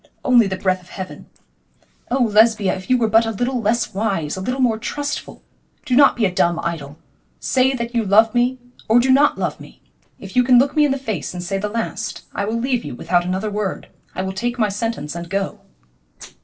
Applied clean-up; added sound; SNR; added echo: neural separator model SepFormer DNS4.